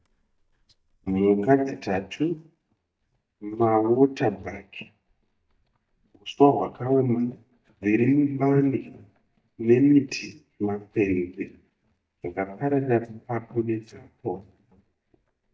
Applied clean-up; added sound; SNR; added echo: neural mask model DeepFilterNet 3.